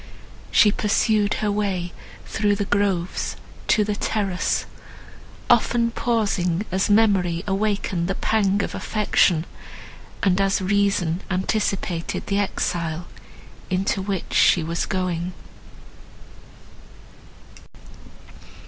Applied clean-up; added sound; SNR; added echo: none; none; none; none.